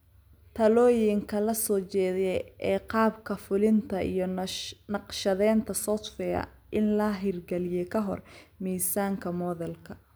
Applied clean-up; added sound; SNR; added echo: none; none; none; none.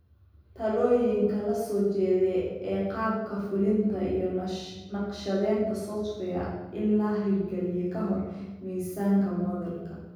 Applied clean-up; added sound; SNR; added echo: none; none; none; reverberation time 1.3 s.